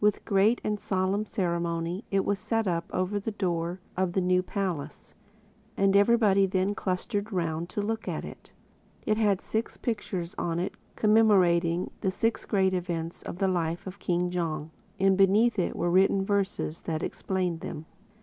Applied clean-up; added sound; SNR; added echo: none; none; none; none.